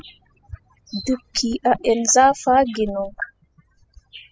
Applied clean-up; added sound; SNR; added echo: classical method spectral subtraction.